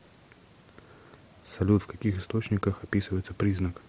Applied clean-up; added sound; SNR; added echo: none; none; none; none.